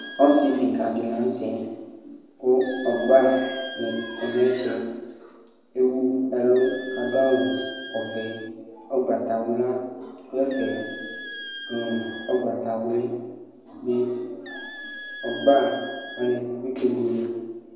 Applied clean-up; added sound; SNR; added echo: none; Squeak; 15 dB; reverberation time 1.0 s.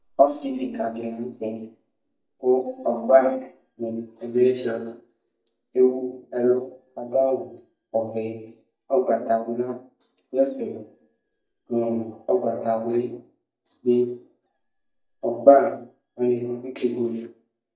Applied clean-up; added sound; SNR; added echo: neural mask model DeepFilterNet 3.